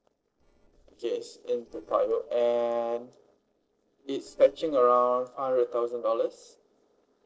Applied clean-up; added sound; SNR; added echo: neural separator model SepFormer DNS4.